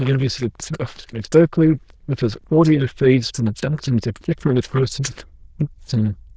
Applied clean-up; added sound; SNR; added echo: neural diffusion model UNIVERSE++.